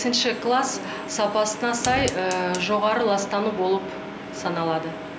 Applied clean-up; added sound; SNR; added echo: none; Fire; 16 dB; none.